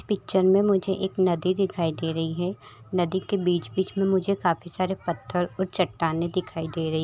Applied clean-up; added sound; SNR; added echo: none; none; none; none.